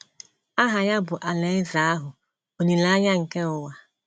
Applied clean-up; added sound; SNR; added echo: none; none; none; none.